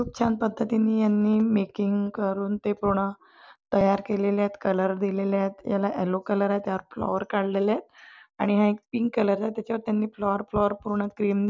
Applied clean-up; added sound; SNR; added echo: none; none; none; none.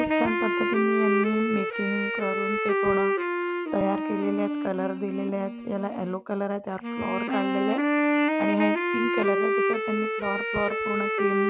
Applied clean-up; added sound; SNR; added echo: none; Wind instrument, woodwind instrument; -3 dB; none.